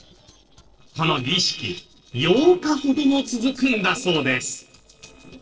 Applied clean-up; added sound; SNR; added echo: neural separator model SepFormer DNS4.